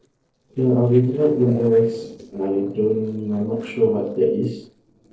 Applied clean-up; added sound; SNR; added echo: neural separator model SepFormer DNS4.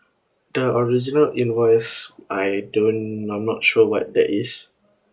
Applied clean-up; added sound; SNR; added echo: none; none; none; none.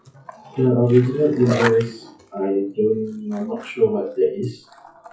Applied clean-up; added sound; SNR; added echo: classical method WPE with log-MMSE.